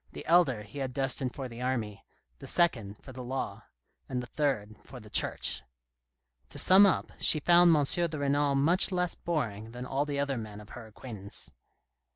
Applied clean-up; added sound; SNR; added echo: none; none; none; none.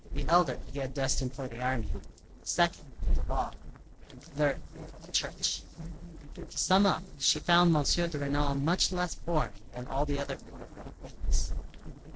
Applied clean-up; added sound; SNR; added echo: neural separator model SepFormer DNS4.